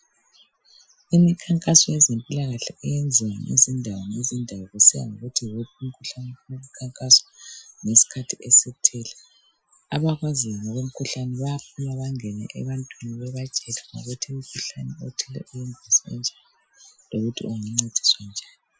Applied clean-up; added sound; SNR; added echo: classical method Wiener filter.